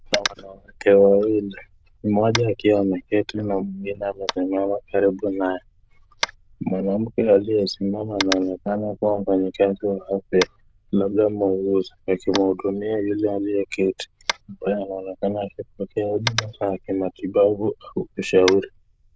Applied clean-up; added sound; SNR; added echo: neural diffusion model UNIVERSE++.